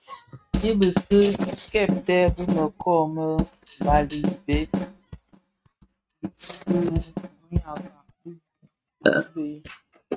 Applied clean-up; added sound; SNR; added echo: neural mask model RNNoise.